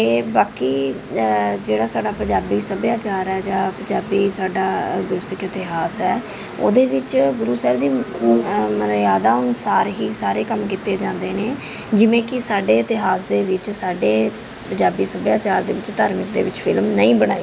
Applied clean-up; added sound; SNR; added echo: none; Brass instrument; 3 dB; none.